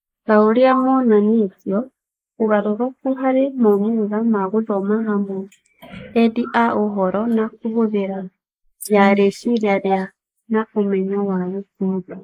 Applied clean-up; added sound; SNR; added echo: neural mask model Resemble Enhance denoiser.